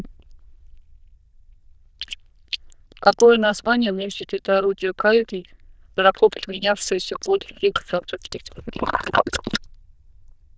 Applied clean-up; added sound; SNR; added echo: neural diffusion model UNIVERSE++.